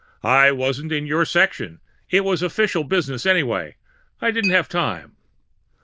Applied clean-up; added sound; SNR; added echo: neural diffusion model UNIVERSE++.